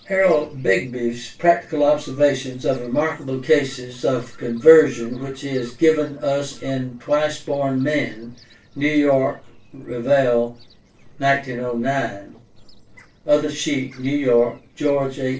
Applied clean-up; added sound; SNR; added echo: neural separator model SepFormer DNS4.